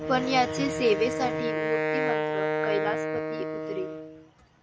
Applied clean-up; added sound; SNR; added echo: none; Wind instrument, woodwind instrument; 0 dB; none.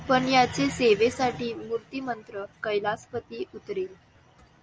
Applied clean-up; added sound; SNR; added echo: none; none; none; none.